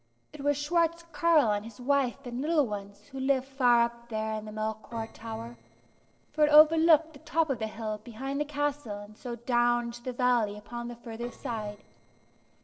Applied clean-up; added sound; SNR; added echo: neural separator model SepFormer DNS4.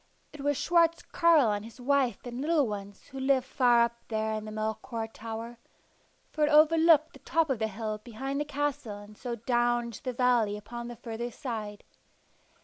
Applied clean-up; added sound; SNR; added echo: none; none; none; none.